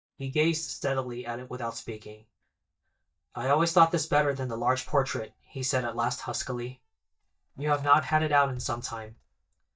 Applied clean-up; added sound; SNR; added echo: neural mask model DeepFilterNet 3.